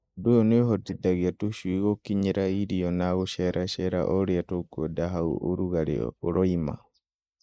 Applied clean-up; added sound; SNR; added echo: neural mask model Resemble Enhance denoiser.